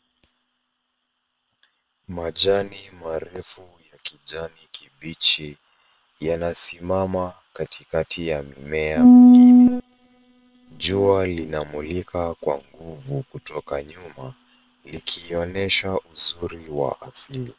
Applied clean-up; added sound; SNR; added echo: neural separator model SepFormer WHAM!.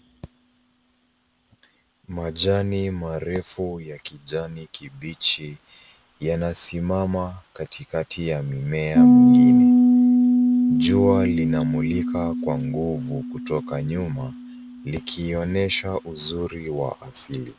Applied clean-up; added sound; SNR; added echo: none; Piano; -5 dB; none.